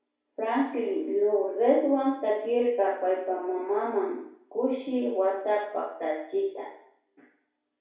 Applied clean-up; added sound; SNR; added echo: none; none; none; reverberation time 0.6 s.